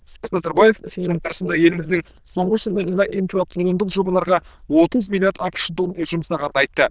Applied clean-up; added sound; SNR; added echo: neural diffusion model UNIVERSE++.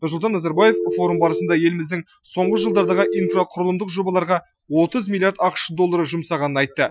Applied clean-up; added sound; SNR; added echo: classical method Wiener filter.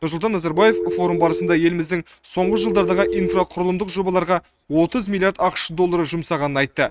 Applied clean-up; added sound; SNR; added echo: neural mask model RNNoise.